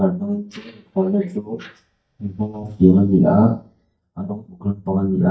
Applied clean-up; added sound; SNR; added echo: neural mask model DeepFilterNet 3.